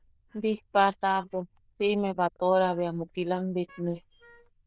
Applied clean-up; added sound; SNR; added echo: neural diffusion model UNIVERSE++.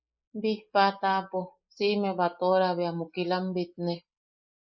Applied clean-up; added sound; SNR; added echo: neural mask model Resemble Enhance denoiser.